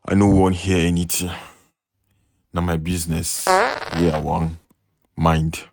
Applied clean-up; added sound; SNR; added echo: neural mask model RNNoise.